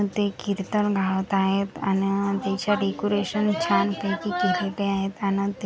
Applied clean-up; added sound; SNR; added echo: none; none; none; none.